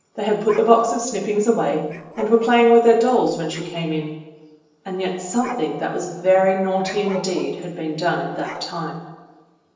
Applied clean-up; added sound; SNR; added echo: neural separator model SepFormer DNS4.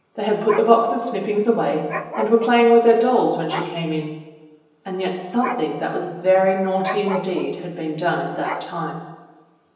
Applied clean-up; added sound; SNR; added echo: none; Dog; 14 dB; reverberation time 1.0 s.